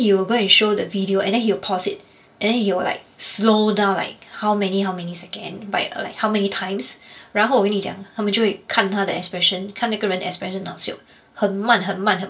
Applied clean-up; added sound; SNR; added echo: none; none; none; reverberation time 0.2 s.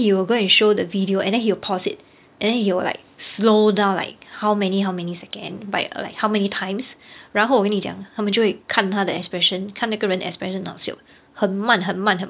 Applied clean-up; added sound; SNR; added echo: none; none; none; none.